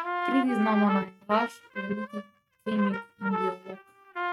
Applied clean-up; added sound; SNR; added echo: neural mask model RNNoise.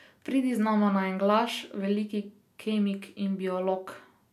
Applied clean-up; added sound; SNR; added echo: none; none; none; none.